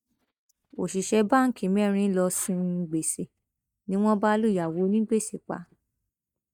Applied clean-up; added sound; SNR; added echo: neural mask model DeepFilterNet 3.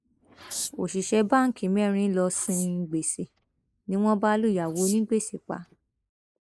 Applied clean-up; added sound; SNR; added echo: neural mask model Resemble Enhance denoiser.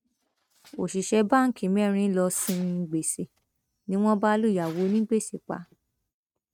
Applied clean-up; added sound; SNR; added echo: neural mask model RNNoise.